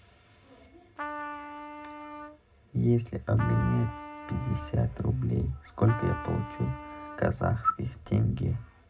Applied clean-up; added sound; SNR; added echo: none; Trumpet; 11 dB; reverberation time 0.2 s.